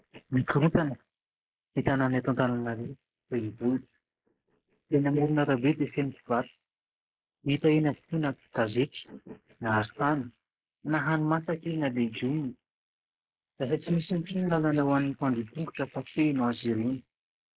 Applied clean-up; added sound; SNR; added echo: neural mask model Resemble Enhance denoiser.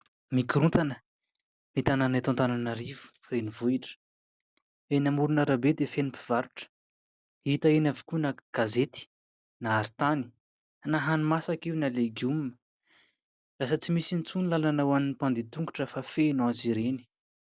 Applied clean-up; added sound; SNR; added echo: none; none; none; none.